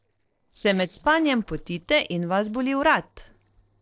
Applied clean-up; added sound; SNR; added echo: neural separator model SepFormer DNS4.